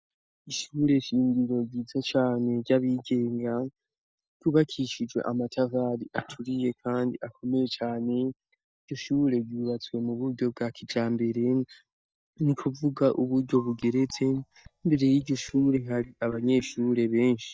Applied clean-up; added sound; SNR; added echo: neural mask model DeepFilterNet 3.